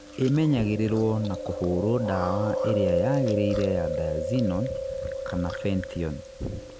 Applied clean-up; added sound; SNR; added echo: none; Chewing, mastication; 3 dB; none.